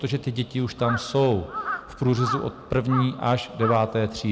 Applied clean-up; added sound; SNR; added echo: none; Crow; 10 dB; none.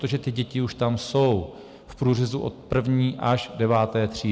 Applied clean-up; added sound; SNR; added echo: none; none; none; none.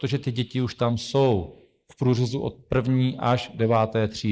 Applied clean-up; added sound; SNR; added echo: neural mask model Resemble Enhance denoiser.